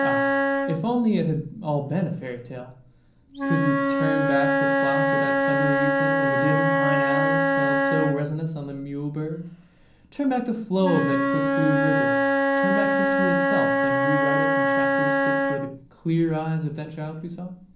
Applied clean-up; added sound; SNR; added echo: none; Wind instrument, woodwind instrument; -4 dB; reverberation time 0.6 s.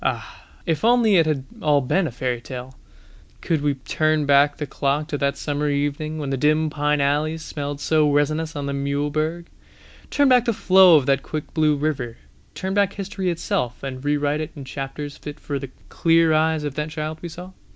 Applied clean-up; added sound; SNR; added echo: none; none; none; none.